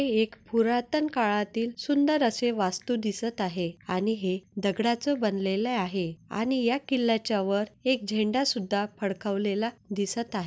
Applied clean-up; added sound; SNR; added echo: none; none; none; none.